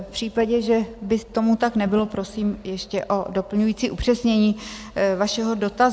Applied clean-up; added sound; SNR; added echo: none; none; none; none.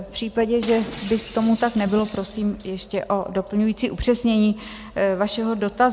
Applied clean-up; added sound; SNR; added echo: none; Shatter; 17 dB; none.